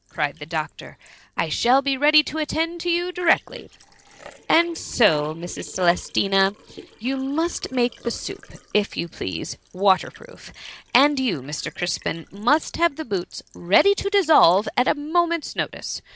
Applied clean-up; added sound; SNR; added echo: neural separator model SepFormer DNS4.